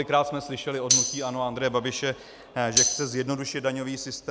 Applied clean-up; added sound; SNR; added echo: none; Tambourine; -3 dB; none.